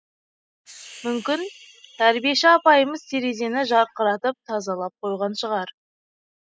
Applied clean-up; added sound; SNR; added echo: classical method spectral subtraction.